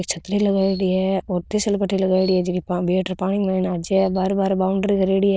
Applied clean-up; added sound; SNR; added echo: neural diffusion model UNIVERSE++.